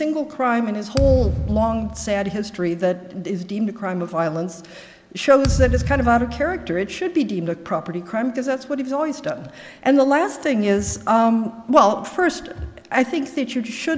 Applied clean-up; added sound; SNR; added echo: none; Thump, thud; 5 dB; none.